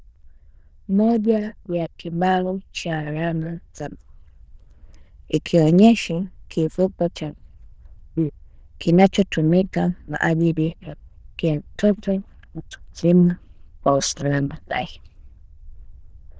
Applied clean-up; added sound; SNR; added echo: neural diffusion model UNIVERSE++.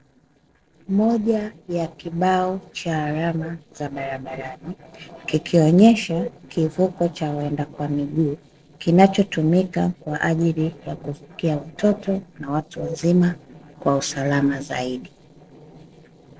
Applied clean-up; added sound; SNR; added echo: neural separator model SepFormer DNS4.